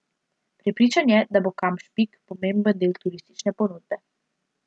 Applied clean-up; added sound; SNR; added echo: none; none; none; none.